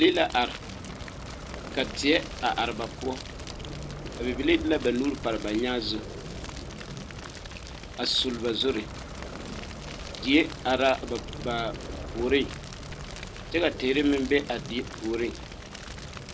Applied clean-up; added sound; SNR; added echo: none; Fire; 9 dB; none.